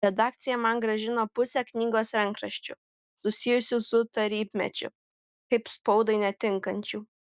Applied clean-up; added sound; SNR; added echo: none; none; none; none.